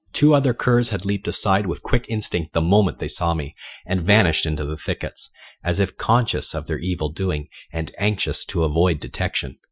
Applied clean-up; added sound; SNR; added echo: classical method Wiener filter.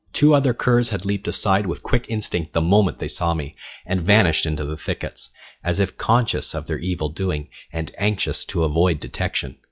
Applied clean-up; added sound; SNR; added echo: classical method log-MMSE.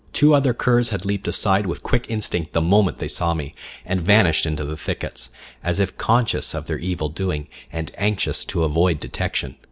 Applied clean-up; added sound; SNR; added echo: none; Bowed string instrument; 16 dB; none.